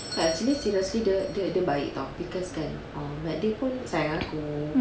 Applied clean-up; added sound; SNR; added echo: none; Bell / Doorbell; 17 dB; none.